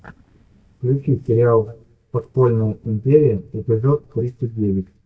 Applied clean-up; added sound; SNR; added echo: neural mask model DeepFilterNet 3.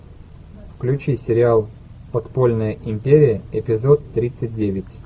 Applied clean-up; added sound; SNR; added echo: none; none; none; none.